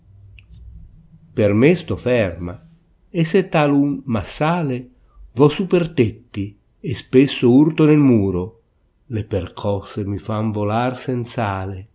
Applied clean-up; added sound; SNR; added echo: none; none; none; none.